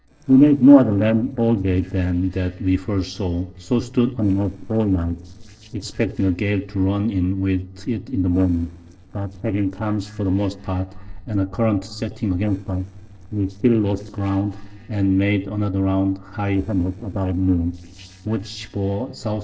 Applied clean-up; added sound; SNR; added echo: neural separator model SepFormer DNS4.